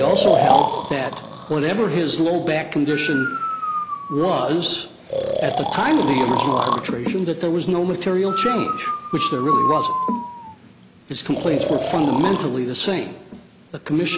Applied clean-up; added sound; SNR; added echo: none; Breathing; 2 dB; none.